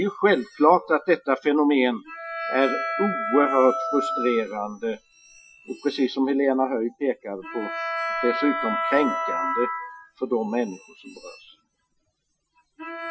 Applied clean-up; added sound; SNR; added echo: classical method Wiener filter.